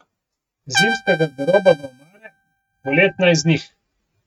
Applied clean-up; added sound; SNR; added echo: neural mask model RNNoise.